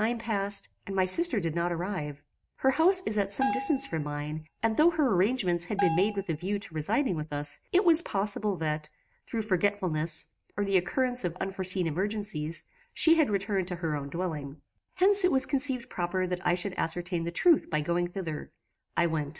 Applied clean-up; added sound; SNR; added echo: neural mask model RNNoise.